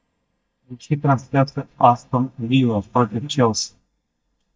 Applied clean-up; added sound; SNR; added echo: neural mask model DeepFilterNet 3.